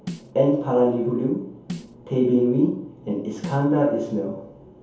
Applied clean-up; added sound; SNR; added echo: none; Snare drum; 17 dB; reverberation time 0.7 s.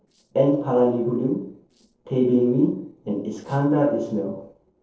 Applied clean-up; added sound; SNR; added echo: neural separator model SepFormer DNS4.